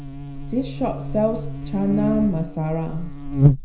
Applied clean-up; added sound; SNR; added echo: none; Buzz; 0 dB; reverberation time 0.5 s.